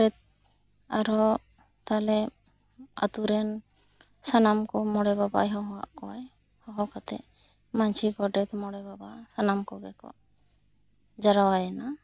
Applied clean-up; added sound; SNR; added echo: none; none; none; none.